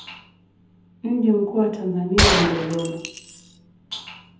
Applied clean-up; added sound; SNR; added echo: none; Gunshot, gunfire; -1 dB; reverberation time 0.6 s.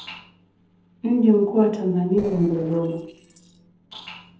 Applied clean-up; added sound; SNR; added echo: neural separator model SepFormer DNS4.